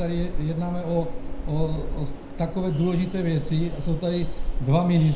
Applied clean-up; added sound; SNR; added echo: none; Train; 3 dB; reverberation time 0.4 s.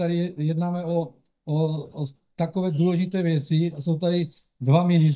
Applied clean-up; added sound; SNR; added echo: neural mask model DeepFilterNet 3.